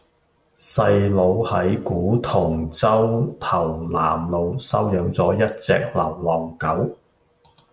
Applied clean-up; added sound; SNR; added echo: none; none; none; none.